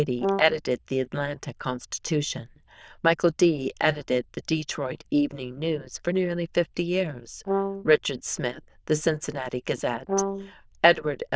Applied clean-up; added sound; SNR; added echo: neural diffusion model UNIVERSE++.